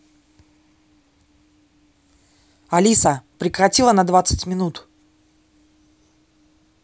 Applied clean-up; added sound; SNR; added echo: none; none; none; none.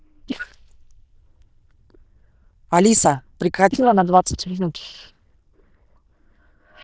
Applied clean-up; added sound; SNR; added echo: neural diffusion model UNIVERSE++.